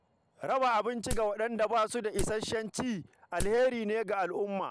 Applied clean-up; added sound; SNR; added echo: none; Wood; 7 dB; none.